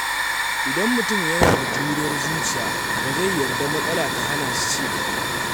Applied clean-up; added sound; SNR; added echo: none; Hiss / Fire; -4 dB; none.